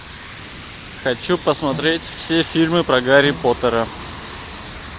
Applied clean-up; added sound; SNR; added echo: none; Hiss + Bowed string instrument; 17 dB; none.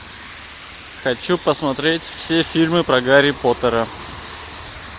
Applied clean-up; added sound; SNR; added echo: none; none; none; none.